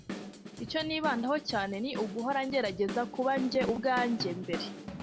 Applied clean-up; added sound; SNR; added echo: none; Drum / Drum kit; 9 dB; none.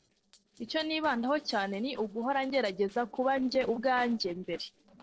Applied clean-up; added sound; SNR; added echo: neural separator model SepFormer DNS4.